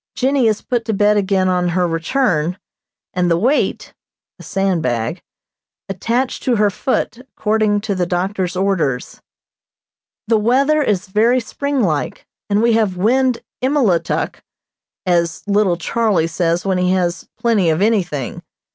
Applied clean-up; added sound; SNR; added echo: none; none; none; none.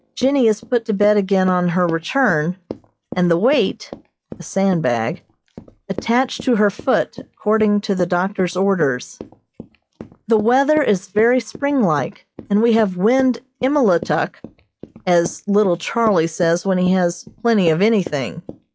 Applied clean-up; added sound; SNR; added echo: classical method log-MMSE.